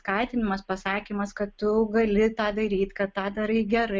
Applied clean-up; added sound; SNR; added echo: none; none; none; none.